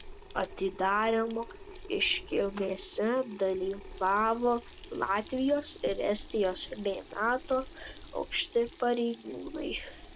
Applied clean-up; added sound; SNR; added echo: none; Sink (filling or washing) / Water tap, faucet + Bird; 16 dB; none.